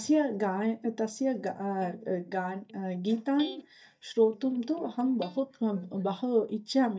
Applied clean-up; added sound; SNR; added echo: neural mask model DeepFilterNet 3.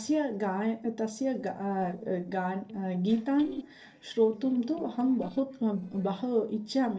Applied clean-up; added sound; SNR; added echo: neural separator model SepFormer DNS4.